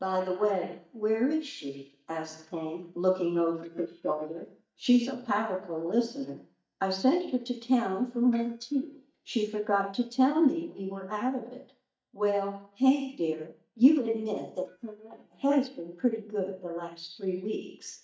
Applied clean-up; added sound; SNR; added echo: neural mask model DeepFilterNet 3.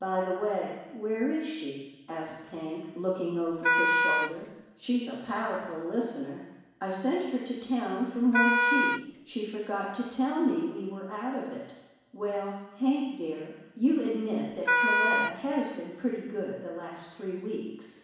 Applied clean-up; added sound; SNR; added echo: none; Wind instrument, woodwind instrument; -5 dB; reverberation time 1.1 s.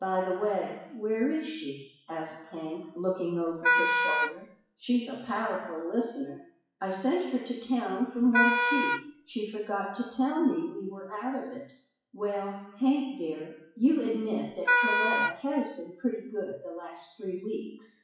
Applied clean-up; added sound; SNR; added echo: classical method WPE with log-MMSE.